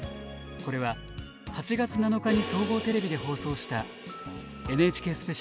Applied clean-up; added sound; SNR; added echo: none; Crash cymbal; 12 dB; none.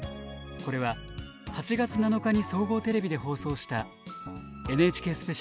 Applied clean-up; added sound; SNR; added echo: none; none; none; none.